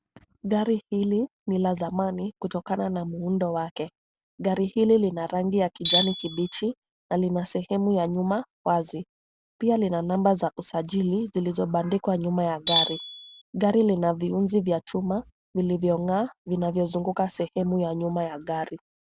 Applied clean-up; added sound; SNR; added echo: none; Tools; -2 dB; none.